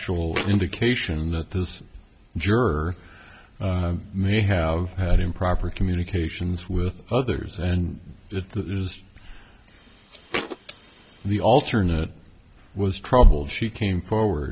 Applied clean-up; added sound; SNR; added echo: none; Thump, thud; 7 dB; none.